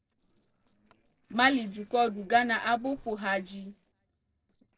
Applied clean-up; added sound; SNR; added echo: neural separator model SepFormer DNS4.